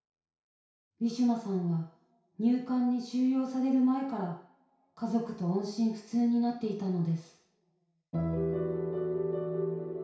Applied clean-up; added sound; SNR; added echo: none; none; none; reverberation time 0.6 s.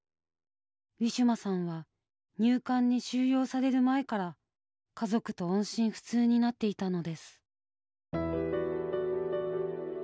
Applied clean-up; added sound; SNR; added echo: none; none; none; none.